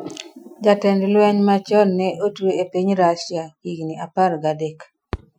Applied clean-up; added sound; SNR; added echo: classical method Wiener filter.